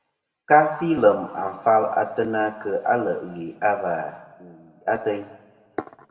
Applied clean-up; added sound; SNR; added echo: none; none; none; reverberation time 1.3 s.